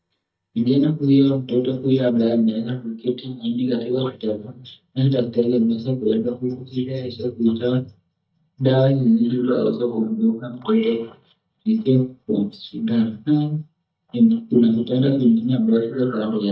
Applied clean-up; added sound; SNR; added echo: neural mask model DeepFilterNet 3.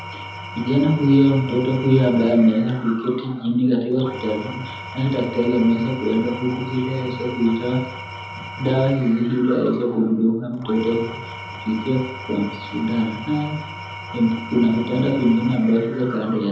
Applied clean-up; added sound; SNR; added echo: none; Engine / Tools; 14 dB; reverberation time 1.0 s.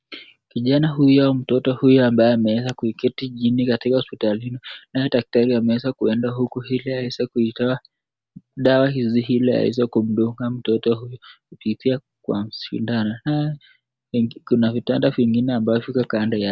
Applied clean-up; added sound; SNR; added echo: none; none; none; none.